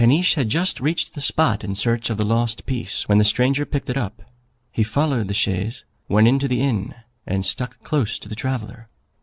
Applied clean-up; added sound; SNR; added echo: none; none; none; none.